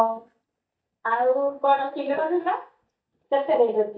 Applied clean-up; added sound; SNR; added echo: neural mask model DeepFilterNet 3.